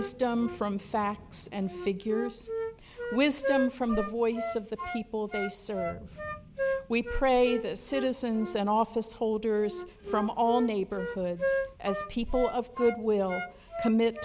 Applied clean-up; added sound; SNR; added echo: none; Wind instrument, woodwind instrument; 8 dB; none.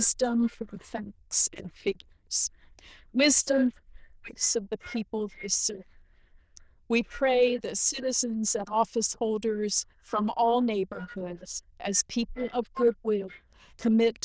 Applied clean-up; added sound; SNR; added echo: neural diffusion model UNIVERSE++.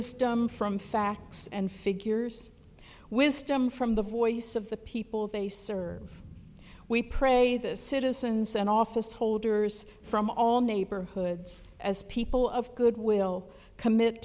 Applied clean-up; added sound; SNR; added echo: none; none; none; none.